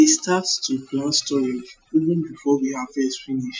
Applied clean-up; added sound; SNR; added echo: classical method Wiener filter.